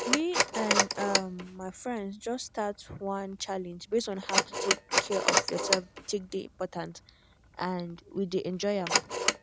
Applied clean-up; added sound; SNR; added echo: none; Telephone; -2 dB; none.